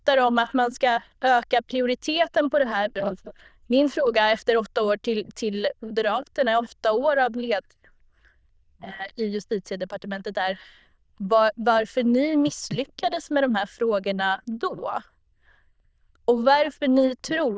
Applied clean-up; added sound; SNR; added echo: neural diffusion model UNIVERSE++.